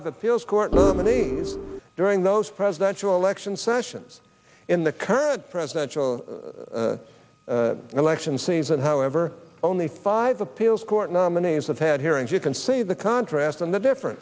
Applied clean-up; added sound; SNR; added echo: none; Organ; 0 dB; none.